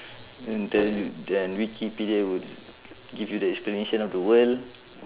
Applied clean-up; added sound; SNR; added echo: none; none; none; none.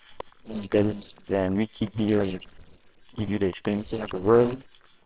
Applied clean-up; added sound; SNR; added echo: neural separator model SepFormer WHAMR!.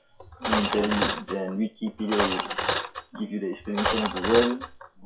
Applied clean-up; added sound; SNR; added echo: classical method WPE with log-MMSE.